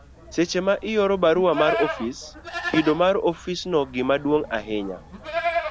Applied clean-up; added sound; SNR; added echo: none; Livestock, farm animals, working animals; 9 dB; none.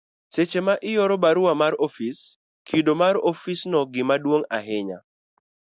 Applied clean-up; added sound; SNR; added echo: none; none; none; none.